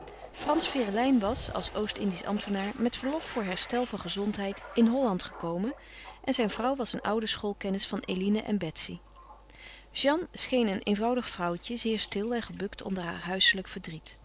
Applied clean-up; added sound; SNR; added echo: none; Toilet flush; 16 dB; none.